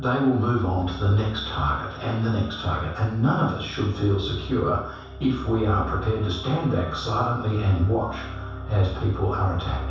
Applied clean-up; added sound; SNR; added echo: none; none; none; reverberation time 0.7 s.